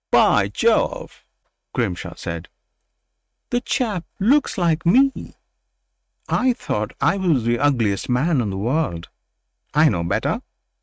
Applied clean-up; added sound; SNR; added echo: neural mask model RNNoise.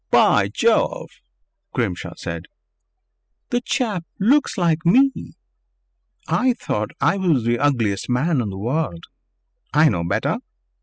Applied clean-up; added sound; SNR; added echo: classical method spectral subtraction.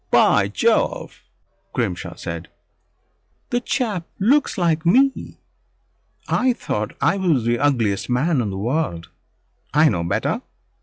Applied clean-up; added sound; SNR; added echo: classical method log-MMSE.